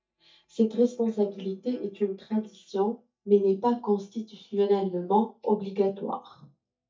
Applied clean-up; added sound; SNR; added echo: neural mask model DeepFilterNet 3.